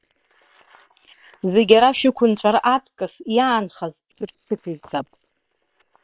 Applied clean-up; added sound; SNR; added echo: neural separator model SepFormer WHAM!.